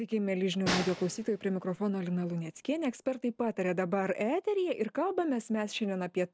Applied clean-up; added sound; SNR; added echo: none; Snare drum; 10 dB; none.